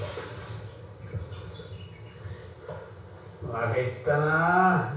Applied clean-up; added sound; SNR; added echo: none; none; none; reverberation time 0.6 s.